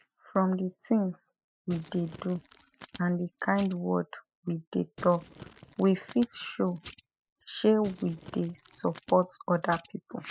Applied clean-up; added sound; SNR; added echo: classical method spectral subtraction.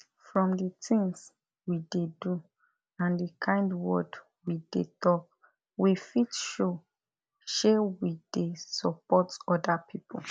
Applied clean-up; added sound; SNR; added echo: none; none; none; none.